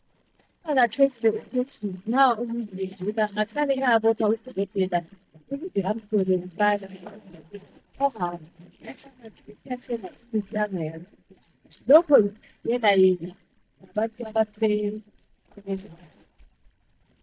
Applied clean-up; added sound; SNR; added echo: neural mask model DeepFilterNet 3.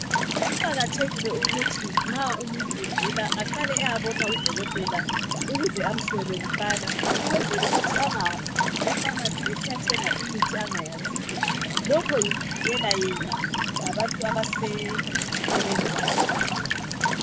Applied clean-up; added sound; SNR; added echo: none; Walk, footsteps / Stream / Trickle, dribble / Chirp, tweet; -5 dB; none.